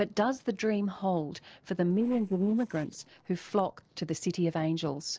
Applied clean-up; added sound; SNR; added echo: neural separator model SepFormer DNS4.